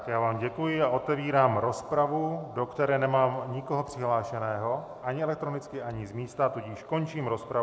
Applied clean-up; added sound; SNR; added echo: none; none; none; none.